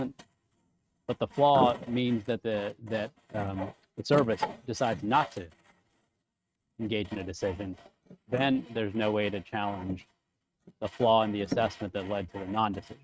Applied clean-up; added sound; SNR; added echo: neural mask model RNNoise.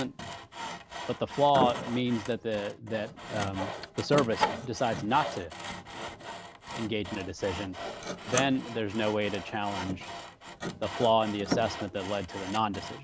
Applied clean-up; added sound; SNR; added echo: none; Sawing; 6 dB; none.